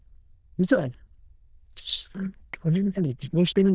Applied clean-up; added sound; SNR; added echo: neural diffusion model UNIVERSE++.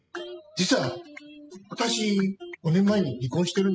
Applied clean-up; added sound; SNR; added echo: classical method spectral subtraction.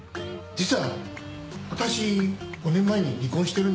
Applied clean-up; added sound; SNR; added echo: none; Car passing by / Idling; 18 dB; none.